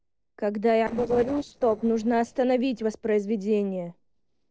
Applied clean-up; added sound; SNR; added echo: neural separator model SepFormer DNS4.